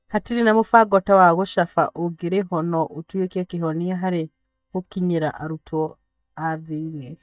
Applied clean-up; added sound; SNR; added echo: neural mask model DeepFilterNet 3.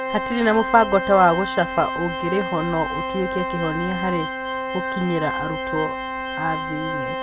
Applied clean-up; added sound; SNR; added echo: none; Organ; 5 dB; none.